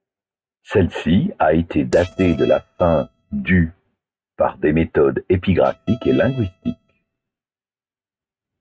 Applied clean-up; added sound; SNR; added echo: neural mask model RNNoise.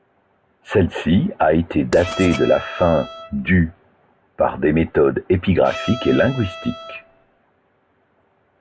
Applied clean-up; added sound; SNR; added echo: none; Writing + Bowed string instrument; 12 dB; none.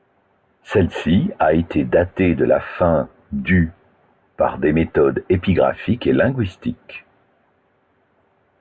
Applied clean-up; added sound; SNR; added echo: none; none; none; none.